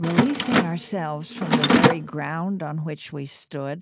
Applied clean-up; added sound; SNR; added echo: none; Mechanisms; -4 dB; none.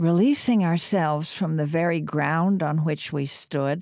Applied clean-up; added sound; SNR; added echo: none; none; none; none.